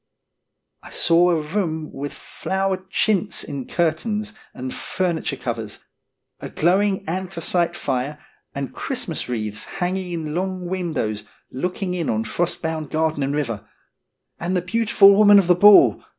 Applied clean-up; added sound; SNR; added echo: none; none; none; none.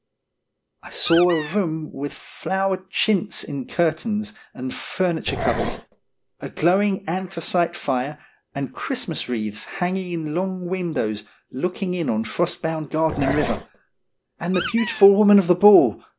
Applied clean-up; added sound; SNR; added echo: none; Growling + Squeak; 7 dB; none.